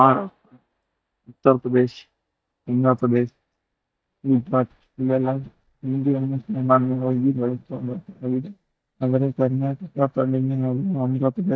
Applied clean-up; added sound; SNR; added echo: neural mask model DeepFilterNet 3.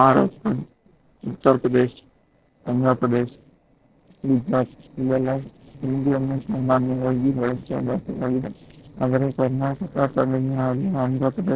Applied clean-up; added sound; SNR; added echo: neural separator model SepFormer DNS4.